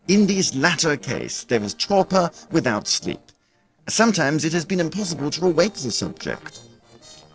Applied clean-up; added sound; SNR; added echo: neural separator model SepFormer DNS4.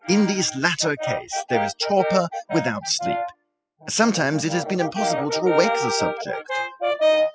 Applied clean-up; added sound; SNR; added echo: classical method spectral subtraction.